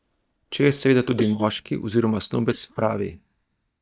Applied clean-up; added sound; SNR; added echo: neural mask model DeepFilterNet 3.